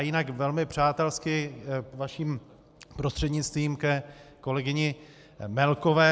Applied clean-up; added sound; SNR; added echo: none; none; none; none.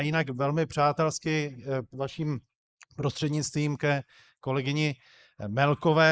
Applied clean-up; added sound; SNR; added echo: neural mask model Resemble Enhance denoiser.